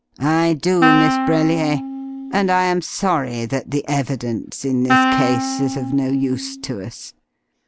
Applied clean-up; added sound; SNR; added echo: none; Wind instrument, woodwind instrument; 2 dB; none.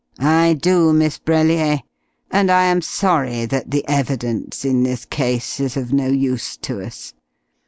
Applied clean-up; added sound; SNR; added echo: none; none; none; none.